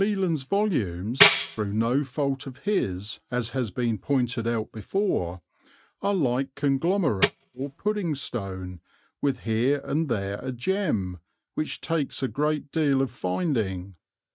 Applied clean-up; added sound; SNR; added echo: neural mask model RNNoise.